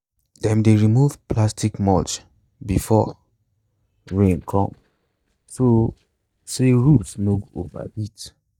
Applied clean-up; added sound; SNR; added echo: neural mask model DeepFilterNet 3.